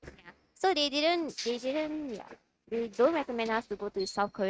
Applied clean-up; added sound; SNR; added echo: neural mask model RNNoise.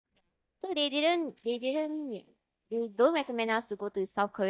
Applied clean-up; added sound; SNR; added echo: neural mask model DeepFilterNet 3.